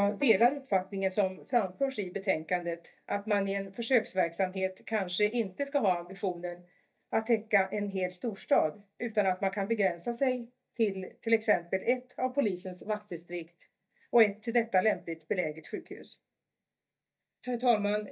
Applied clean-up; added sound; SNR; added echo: neural mask model DeepFilterNet 3.